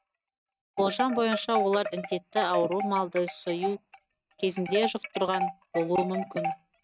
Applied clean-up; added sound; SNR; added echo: neural mask model RNNoise.